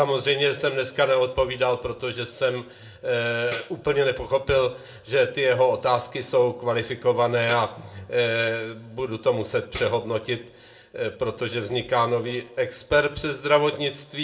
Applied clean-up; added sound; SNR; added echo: none; Tambourine; 19 dB; reverberation time 0.4 s.